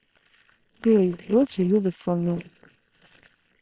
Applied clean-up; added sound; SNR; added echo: neural separator model SepFormer WHAM!.